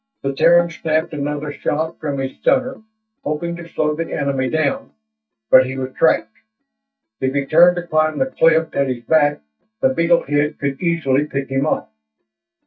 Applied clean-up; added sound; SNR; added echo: neural mask model DeepFilterNet 3.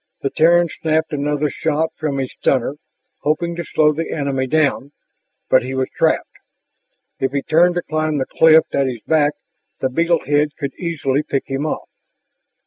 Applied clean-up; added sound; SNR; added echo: none; none; none; none.